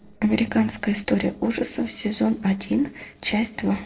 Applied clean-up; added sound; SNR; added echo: neural separator model SepFormer DNS4.